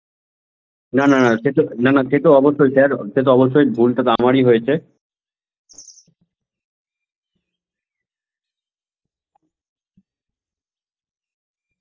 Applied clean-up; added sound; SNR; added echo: neural mask model DeepFilterNet 3.